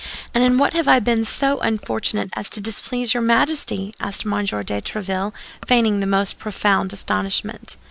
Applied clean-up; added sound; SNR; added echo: neural mask model Resemble Enhance denoiser.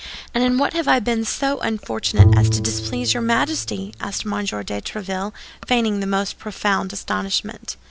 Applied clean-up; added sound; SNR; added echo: none; Bowed string instrument; -2 dB; none.